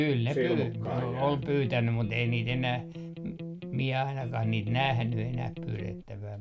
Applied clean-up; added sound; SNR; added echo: none; Electric guitar; 10 dB; none.